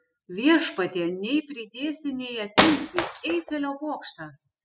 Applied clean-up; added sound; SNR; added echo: classical method spectral subtraction.